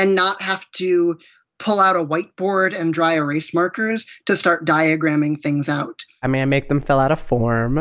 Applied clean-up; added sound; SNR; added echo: none; none; none; none.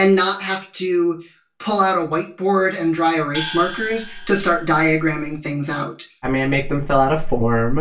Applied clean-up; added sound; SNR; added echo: none; Gong; 12 dB; reverberation time 0.3 s.